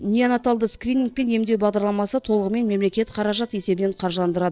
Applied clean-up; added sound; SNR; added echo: neural separator model SepFormer DNS4.